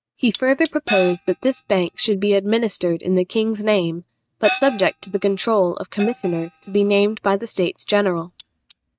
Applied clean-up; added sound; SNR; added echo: neural mask model RNNoise.